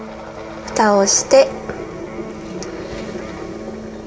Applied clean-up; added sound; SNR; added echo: none; Electric guitar; 14 dB; reverberation time 0.2 s.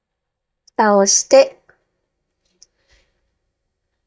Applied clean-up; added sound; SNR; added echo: neural mask model DeepFilterNet 3.